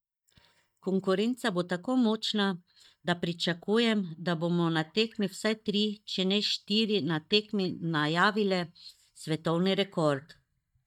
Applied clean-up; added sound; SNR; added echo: neural mask model DeepFilterNet 3.